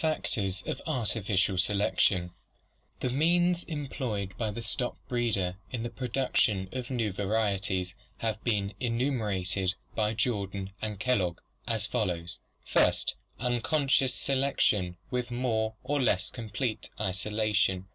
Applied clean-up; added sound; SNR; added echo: none; none; none; none.